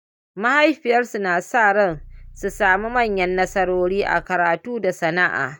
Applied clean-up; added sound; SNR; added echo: neural mask model DeepFilterNet 3.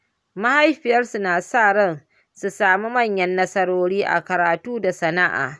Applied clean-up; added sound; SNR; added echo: none; none; none; none.